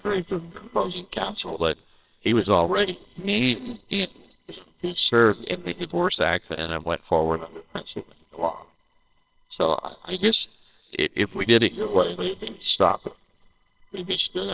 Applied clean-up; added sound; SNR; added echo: neural separator model SepFormer WHAMR!.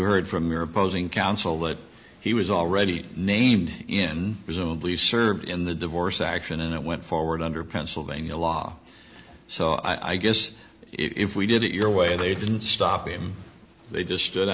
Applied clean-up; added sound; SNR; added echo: none; none; none; none.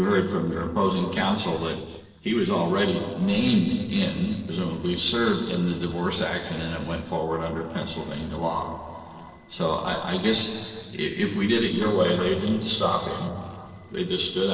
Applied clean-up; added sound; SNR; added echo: neural separator model SepFormer DNS4.